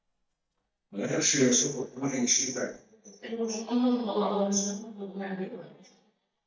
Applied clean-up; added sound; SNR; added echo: neural mask model DeepFilterNet 3.